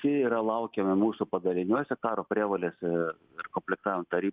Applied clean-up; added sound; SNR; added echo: none; none; none; none.